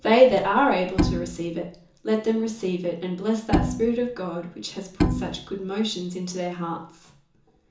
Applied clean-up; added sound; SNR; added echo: none; Bowed string instrument; 3 dB; reverberation time 0.7 s.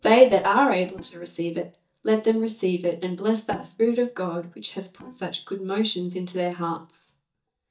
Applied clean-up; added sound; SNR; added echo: neural mask model DeepFilterNet 3.